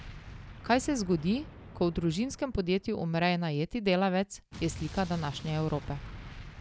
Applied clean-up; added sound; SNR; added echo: none; Explosion; 15 dB; none.